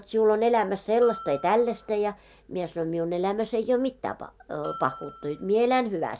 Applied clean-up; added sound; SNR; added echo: none; Bell; 16 dB; none.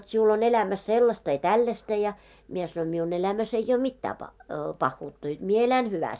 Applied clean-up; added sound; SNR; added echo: none; none; none; none.